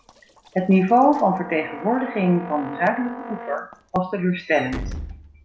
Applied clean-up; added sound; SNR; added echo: none; Brass instrument + Walk, footsteps / Slam; 14 dB; none.